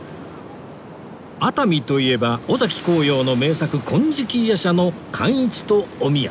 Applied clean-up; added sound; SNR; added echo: none; none; none; none.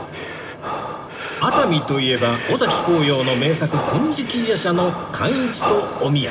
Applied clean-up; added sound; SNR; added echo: none; Breathing; 6 dB; reverberation time 1.7 s.